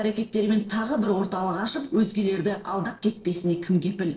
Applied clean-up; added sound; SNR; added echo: neural separator model SepFormer DNS4.